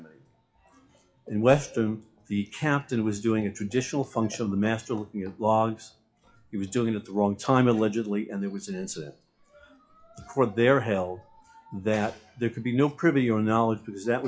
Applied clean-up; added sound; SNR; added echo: classical method WPE with log-MMSE.